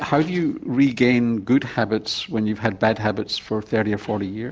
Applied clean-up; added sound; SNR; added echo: none; none; none; none.